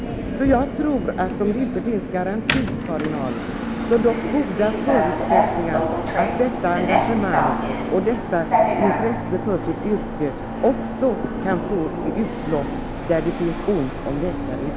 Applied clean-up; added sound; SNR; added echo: none; Subway, metro, underground; 0 dB; none.